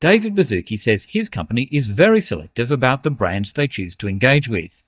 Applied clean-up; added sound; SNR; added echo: neural mask model DeepFilterNet 3.